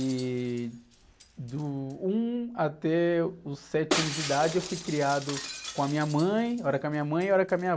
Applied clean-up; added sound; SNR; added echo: none; Shatter; 11 dB; none.